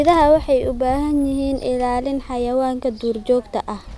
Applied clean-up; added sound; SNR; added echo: none; Run; 16 dB; none.